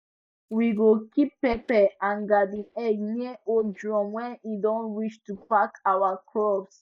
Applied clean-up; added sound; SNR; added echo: neural mask model DeepFilterNet 3.